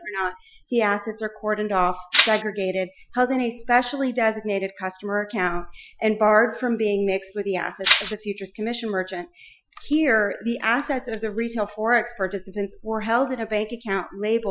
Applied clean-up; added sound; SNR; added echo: classical method Wiener filter.